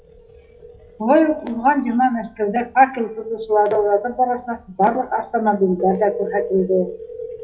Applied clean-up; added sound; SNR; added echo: classical method WPE with log-MMSE.